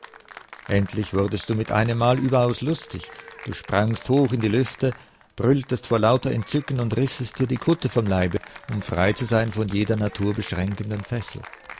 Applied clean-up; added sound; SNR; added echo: none; Applause / Cheering; 20 dB; none.